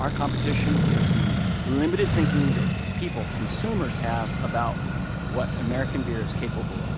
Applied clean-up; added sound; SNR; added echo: none; Accelerating, revving, vroom; -5 dB; none.